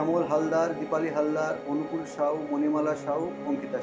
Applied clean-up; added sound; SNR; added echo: none; Piano; 10 dB; none.